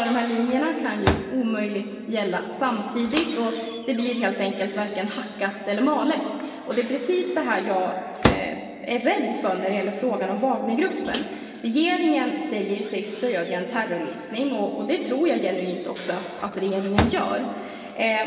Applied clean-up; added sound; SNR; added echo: none; Microwave oven; 10 dB; reverberation time 2.4 s.